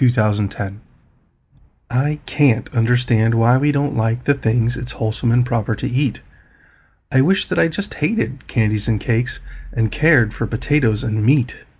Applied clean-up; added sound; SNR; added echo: none; none; none; none.